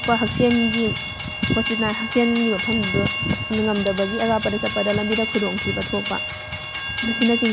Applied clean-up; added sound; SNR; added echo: none; Train; 3 dB; none.